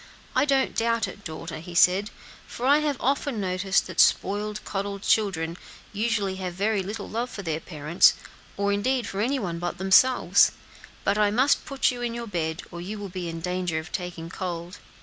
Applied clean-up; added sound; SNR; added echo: none; none; none; none.